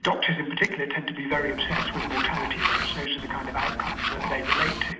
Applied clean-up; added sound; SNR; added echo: none; Tools; 1 dB; reverberation time 0.9 s.